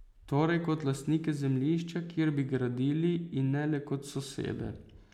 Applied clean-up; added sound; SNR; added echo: none; none; none; none.